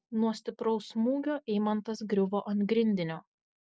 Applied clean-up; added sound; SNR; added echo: none; none; none; none.